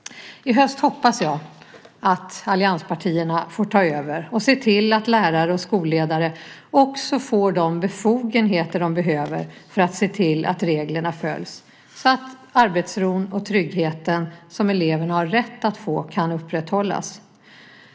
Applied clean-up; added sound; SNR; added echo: none; none; none; none.